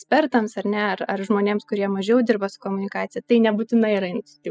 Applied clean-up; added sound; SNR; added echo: classical method spectral subtraction.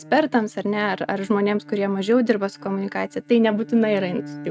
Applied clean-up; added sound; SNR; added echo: neural mask model RNNoise.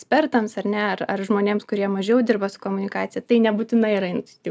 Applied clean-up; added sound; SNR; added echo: none; none; none; none.